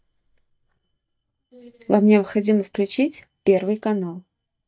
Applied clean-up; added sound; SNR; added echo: neural mask model DeepFilterNet 3.